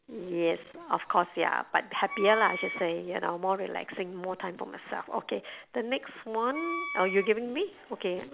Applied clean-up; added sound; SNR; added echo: none; Wind instrument, woodwind instrument; 7 dB; none.